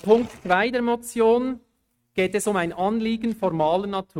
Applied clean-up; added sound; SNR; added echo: neural mask model RNNoise.